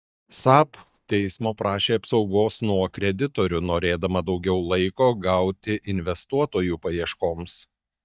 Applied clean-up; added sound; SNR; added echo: neural mask model DeepFilterNet 3.